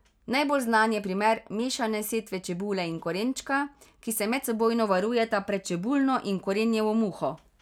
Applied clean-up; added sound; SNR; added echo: none; none; none; none.